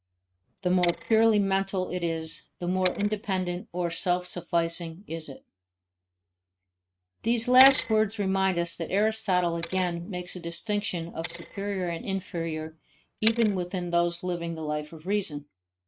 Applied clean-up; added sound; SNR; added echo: neural mask model RNNoise.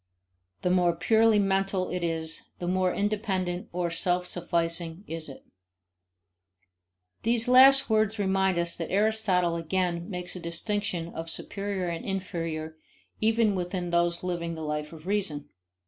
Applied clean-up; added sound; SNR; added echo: none; none; none; none.